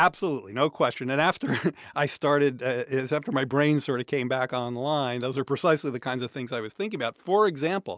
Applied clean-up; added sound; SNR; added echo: none; none; none; none.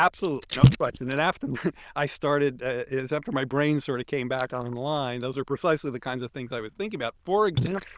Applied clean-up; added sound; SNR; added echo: neural diffusion model UNIVERSE++.